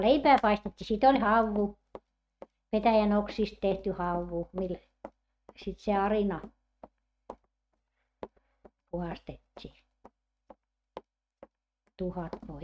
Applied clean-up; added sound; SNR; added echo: neural mask model RNNoise.